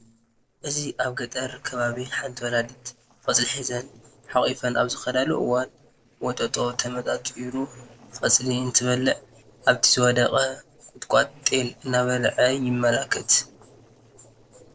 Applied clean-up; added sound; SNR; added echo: neural separator model SepFormer DNS4.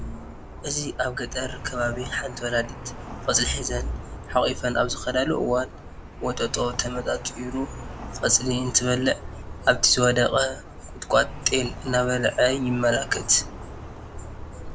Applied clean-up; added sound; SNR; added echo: none; Traffic noise, roadway noise; 11 dB; none.